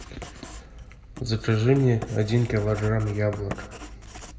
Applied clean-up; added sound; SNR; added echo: none; Writing; 14 dB; reverberation time 1.0 s.